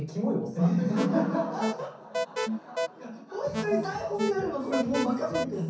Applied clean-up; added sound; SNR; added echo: none; Alarm; 3 dB; reverberation time 0.6 s.